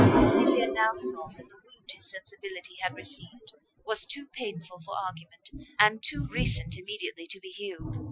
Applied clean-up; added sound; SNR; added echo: classical method Wiener filter.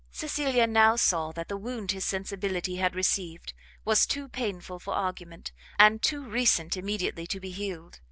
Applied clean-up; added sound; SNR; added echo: none; none; none; none.